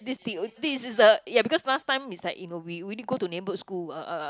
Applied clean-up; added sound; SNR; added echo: none; none; none; none.